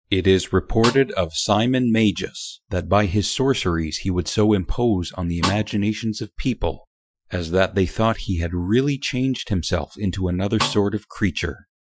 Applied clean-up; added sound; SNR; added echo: classical method Wiener filter.